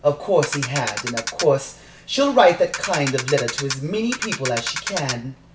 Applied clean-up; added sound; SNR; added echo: none; Ratchet, pawl; 7 dB; none.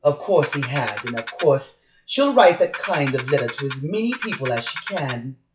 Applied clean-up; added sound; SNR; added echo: classical method log-MMSE.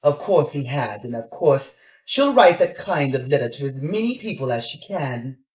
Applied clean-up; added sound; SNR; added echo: neural mask model Resemble Enhance denoiser.